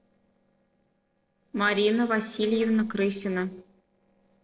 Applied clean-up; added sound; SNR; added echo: neural separator model SepFormer DNS4.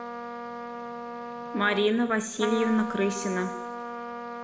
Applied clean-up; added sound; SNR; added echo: none; Trumpet; 7 dB; reverberation time 1.2 s.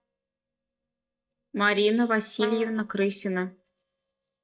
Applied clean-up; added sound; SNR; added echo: neural mask model DeepFilterNet 3.